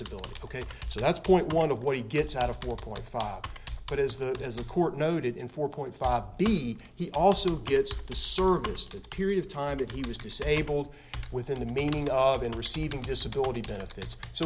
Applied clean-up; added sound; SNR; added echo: none; Computer keyboard; 10 dB; none.